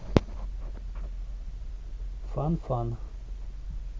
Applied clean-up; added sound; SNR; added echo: none; none; none; none.